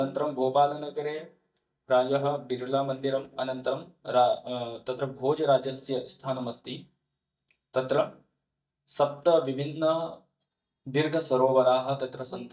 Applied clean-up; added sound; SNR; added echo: neural mask model DeepFilterNet 3.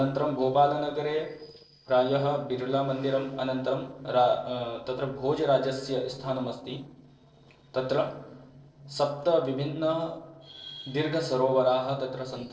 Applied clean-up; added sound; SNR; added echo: neural separator model SepFormer DNS4.